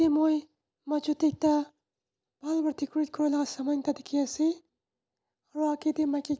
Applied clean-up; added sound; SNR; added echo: none; none; none; none.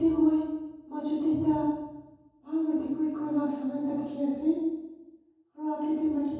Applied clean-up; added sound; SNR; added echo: none; none; none; reverberation time 1.3 s.